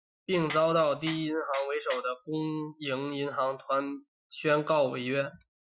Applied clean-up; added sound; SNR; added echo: classical method Wiener filter.